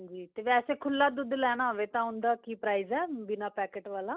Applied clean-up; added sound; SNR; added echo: none; none; none; none.